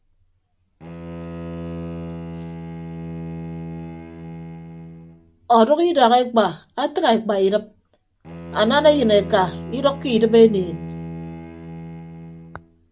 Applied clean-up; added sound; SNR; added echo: none; Bowed string instrument; 13 dB; none.